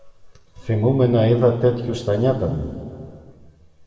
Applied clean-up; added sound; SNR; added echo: none; none; none; reverberation time 1.9 s.